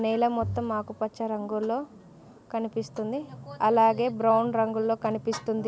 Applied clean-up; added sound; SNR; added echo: none; Bowed string instrument; 12 dB; none.